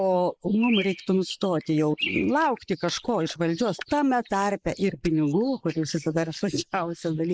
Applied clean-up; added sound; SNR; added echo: neural mask model Resemble Enhance denoiser.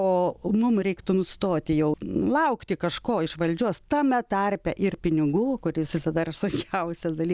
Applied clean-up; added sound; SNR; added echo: none; none; none; none.